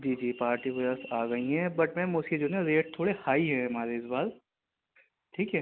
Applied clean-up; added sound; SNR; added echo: none; none; none; none.